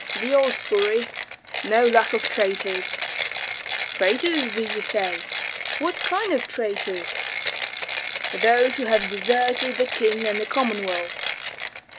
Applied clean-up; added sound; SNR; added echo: none; Mechanisms; 3 dB; none.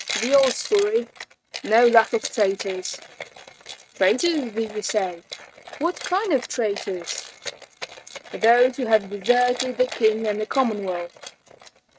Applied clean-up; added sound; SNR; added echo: neural mask model RNNoise.